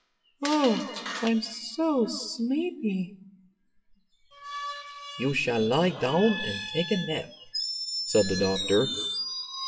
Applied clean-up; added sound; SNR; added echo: classical method WPE with log-MMSE.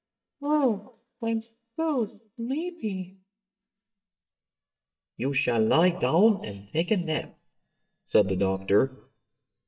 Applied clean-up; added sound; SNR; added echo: neural mask model DeepFilterNet 3.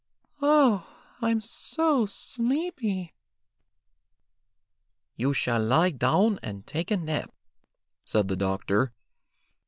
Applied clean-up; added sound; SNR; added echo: none; none; none; none.